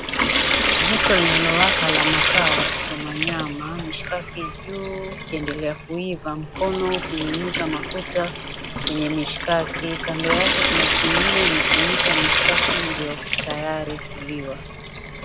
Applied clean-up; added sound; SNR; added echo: none; Trickle, dribble / Sink (filling or washing) / Water tap, faucet; -4 dB; none.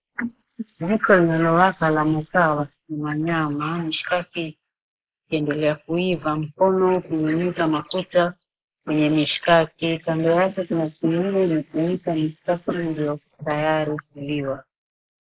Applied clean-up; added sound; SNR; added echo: neural mask model Resemble Enhance denoiser.